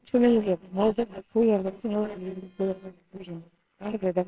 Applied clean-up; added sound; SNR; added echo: neural separator model SepFormer WHAMR!.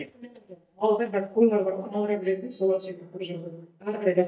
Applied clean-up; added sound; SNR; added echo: neural mask model DeepFilterNet 3.